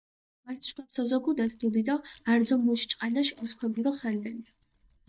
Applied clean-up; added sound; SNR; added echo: neural mask model DeepFilterNet 3.